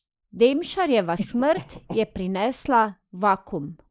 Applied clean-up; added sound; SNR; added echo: neural mask model Resemble Enhance denoiser.